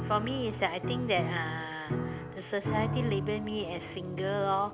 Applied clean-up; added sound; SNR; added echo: none; Piano; 3 dB; none.